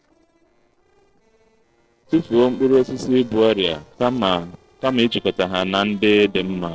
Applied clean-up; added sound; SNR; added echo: neural separator model SepFormer DNS4.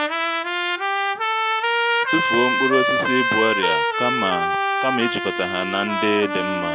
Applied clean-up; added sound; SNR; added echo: none; Trumpet; -3 dB; none.